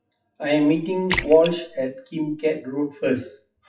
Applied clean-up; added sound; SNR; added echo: classical method WPE with log-MMSE.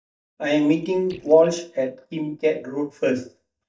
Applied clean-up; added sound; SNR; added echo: neural mask model DeepFilterNet 3.